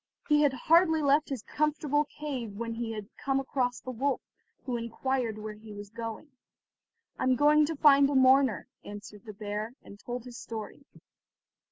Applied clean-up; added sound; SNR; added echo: none; none; none; none.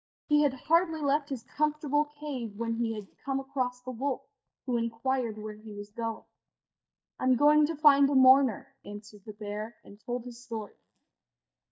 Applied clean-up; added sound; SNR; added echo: neural mask model DeepFilterNet 3.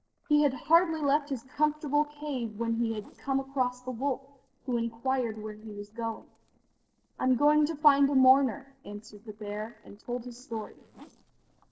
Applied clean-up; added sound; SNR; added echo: neural separator model SepFormer DNS4.